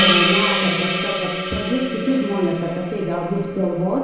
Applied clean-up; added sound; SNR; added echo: none; Gong; 0 dB; reverberation time 1.0 s.